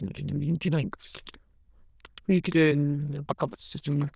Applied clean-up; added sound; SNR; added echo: neural diffusion model UNIVERSE++.